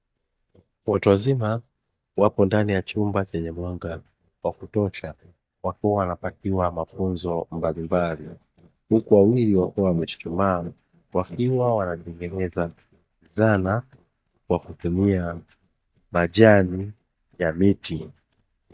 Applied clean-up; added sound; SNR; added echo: neural mask model DeepFilterNet 3.